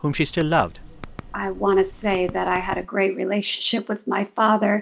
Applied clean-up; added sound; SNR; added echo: none; Typing; 15 dB; none.